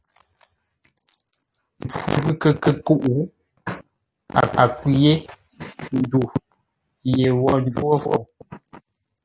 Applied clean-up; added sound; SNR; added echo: none; none; none; none.